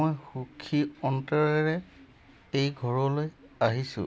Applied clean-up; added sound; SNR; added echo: none; none; none; none.